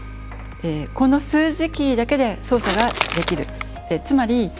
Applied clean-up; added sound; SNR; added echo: none; Crushing / Wood; 5 dB; none.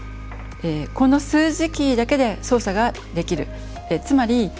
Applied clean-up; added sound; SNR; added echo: none; none; none; none.